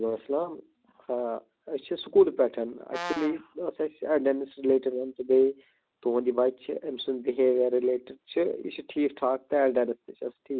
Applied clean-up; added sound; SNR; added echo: none; Brass instrument; 10 dB; none.